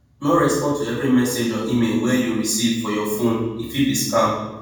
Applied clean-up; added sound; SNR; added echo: none; none; none; reverberation time 1.1 s.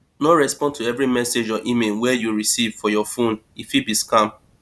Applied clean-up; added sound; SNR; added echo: none; none; none; none.